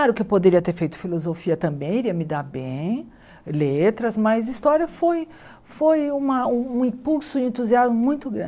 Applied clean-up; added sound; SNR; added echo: none; none; none; none.